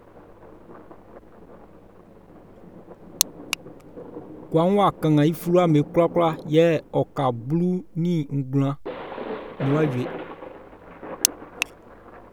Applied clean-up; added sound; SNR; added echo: none; Thunder; 14 dB; none.